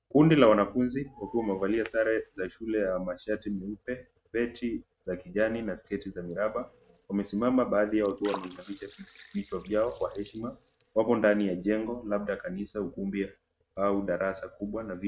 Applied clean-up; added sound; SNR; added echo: neural mask model RNNoise.